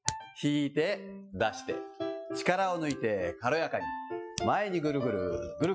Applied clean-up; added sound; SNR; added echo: classical method Wiener filter.